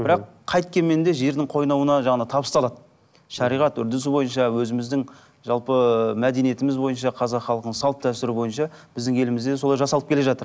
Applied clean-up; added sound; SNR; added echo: none; none; none; none.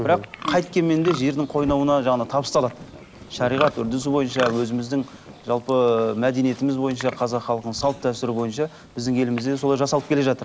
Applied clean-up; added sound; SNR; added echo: none; Livestock, farm animals, working animals; 14 dB; none.